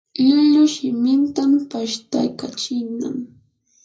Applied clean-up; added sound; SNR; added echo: none; none; none; reverberation time 0.4 s.